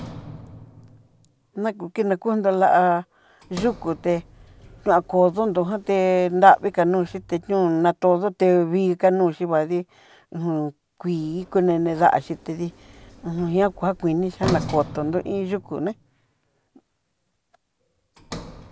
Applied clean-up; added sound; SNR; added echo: none; Sliding door; 17 dB; none.